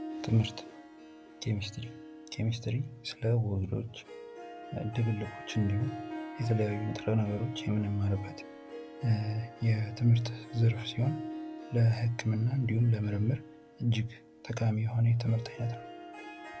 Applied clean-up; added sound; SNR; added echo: none; Harp; 14 dB; none.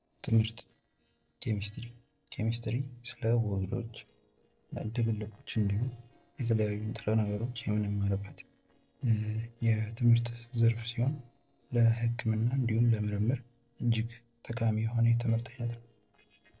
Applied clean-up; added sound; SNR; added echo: neural separator model SepFormer DNS4.